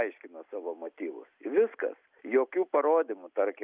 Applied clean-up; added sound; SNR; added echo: none; none; none; none.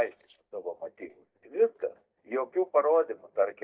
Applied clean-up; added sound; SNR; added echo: neural mask model DeepFilterNet 3.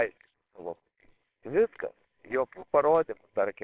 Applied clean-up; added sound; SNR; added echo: neural separator model SepFormer WHAMR!.